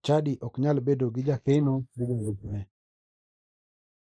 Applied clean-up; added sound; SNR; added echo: neural mask model Resemble Enhance denoiser.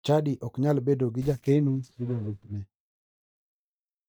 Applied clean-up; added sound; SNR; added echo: neural mask model DeepFilterNet 3.